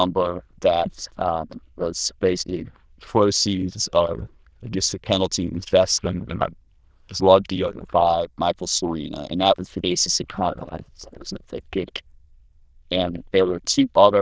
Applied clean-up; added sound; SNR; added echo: neural diffusion model UNIVERSE++.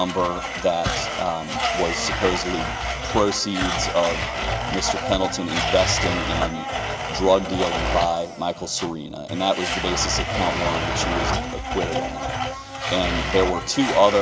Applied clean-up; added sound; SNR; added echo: none; Domestic sounds, home sounds; 2 dB; none.